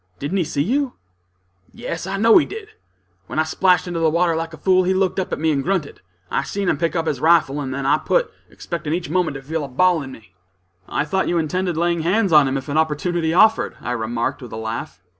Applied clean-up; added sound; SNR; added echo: none; none; none; none.